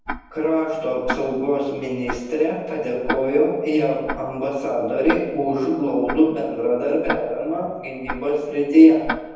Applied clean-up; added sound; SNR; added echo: none; Tick-tock; 12 dB; reverberation time 1.1 s.